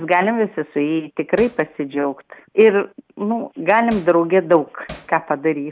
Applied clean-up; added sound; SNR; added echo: none; Hammer; 19 dB; none.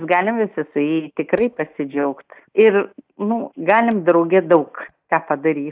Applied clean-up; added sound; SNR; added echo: neural mask model DeepFilterNet 3.